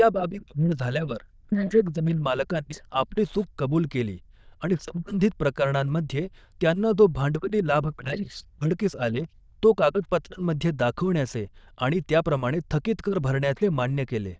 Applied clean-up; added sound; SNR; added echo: neural diffusion model UNIVERSE++.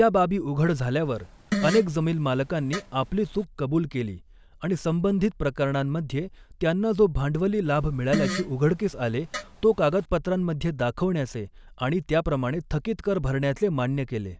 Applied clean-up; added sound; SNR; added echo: none; Fart; 9 dB; none.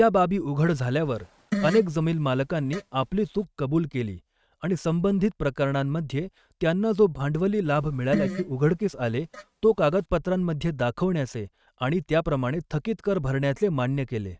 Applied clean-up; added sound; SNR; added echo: neural mask model RNNoise.